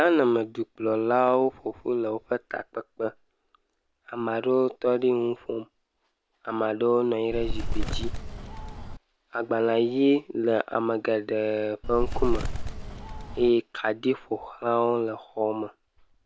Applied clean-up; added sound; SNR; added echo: none; Bird; 1 dB; none.